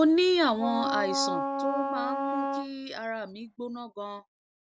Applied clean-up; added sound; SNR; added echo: none; Wind instrument, woodwind instrument; 3 dB; none.